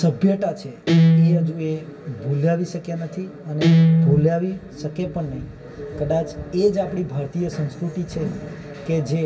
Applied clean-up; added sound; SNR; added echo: none; Guitar; -4 dB; reverberation time 0.1 s.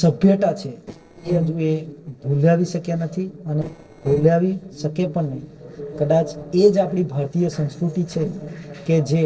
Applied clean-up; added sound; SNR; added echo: neural separator model SepFormer DNS4.